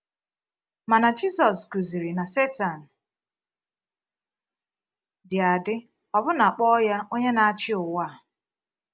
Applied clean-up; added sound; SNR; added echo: none; none; none; none.